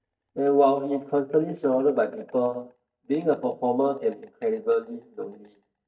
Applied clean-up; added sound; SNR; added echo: neural mask model DeepFilterNet 3.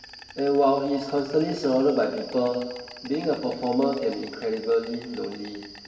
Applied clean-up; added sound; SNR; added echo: none; Insect; 18 dB; reverberation time 1.2 s.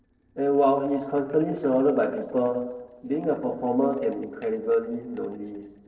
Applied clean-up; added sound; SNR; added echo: neural separator model SepFormer DNS4.